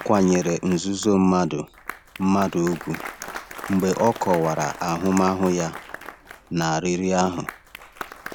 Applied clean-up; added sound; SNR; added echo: none; Applause; 15 dB; none.